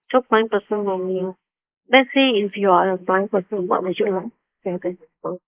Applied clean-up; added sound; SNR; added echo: neural mask model Resemble Enhance denoiser.